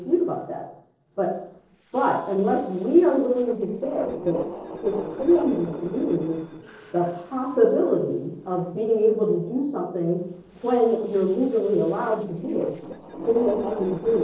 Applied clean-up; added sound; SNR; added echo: neural separator model SepFormer DNS4.